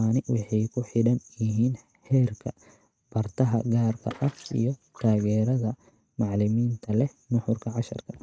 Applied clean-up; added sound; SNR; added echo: neural mask model RNNoise.